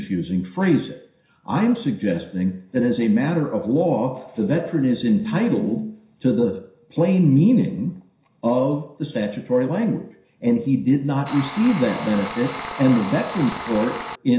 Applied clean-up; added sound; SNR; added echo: none; Tools; 10 dB; reverberation time 0.5 s.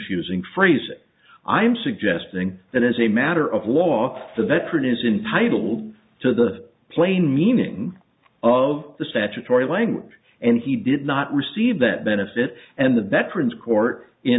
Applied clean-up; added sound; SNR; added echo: none; none; none; none.